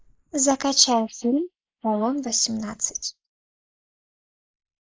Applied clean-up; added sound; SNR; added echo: neural mask model Resemble Enhance denoiser.